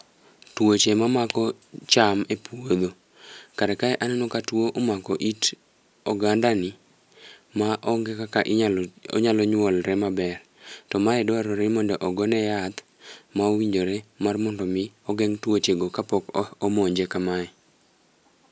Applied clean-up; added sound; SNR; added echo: none; none; none; none.